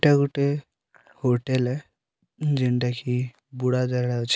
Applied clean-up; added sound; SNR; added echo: none; none; none; none.